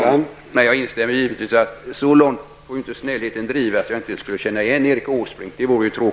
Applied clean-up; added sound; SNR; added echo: none; none; none; none.